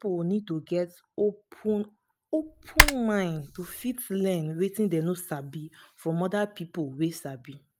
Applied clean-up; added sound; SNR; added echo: none; Typing; -4 dB; none.